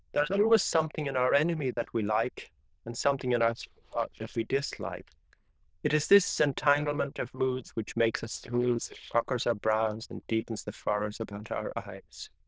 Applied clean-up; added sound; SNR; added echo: neural diffusion model UNIVERSE++.